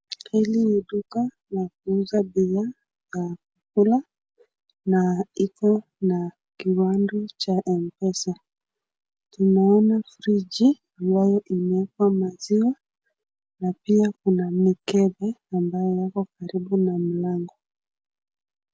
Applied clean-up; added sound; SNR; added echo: none; none; none; none.